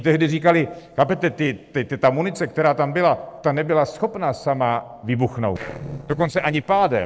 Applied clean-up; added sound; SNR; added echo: neural separator model SepFormer DNS4.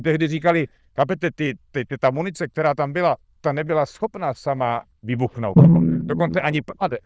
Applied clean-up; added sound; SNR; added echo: neural diffusion model UNIVERSE++.